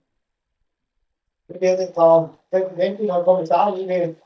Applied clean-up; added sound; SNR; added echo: neural mask model DeepFilterNet 3.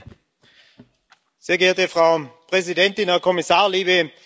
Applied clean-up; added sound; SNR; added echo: none; none; none; none.